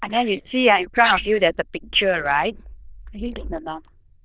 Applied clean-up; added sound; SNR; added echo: neural diffusion model UNIVERSE++.